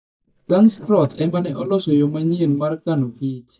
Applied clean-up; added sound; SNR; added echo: neural mask model DeepFilterNet 3.